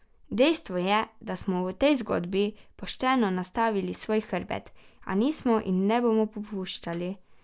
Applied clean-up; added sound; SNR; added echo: none; none; none; none.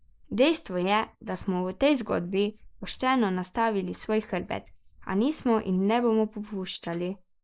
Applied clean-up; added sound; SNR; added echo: neural mask model Resemble Enhance denoiser.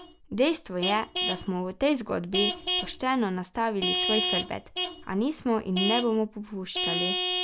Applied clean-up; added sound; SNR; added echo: none; Vehicle horn, car horn, honking / Truck; 3 dB; none.